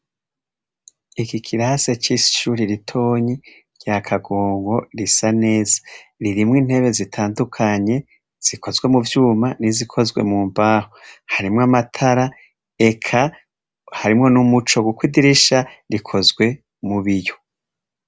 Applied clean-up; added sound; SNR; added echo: none; none; none; none.